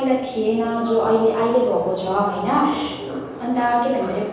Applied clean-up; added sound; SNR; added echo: none; none; none; reverberation time 1.1 s.